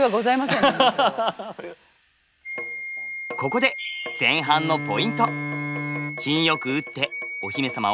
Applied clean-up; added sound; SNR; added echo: none; Wind instrument, woodwind instrument; 9 dB; none.